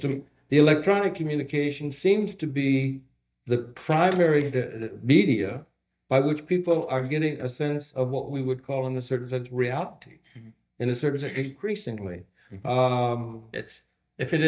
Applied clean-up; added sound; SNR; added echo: neural mask model DeepFilterNet 3.